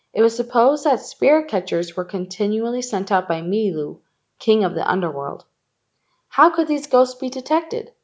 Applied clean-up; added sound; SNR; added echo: none; none; none; none.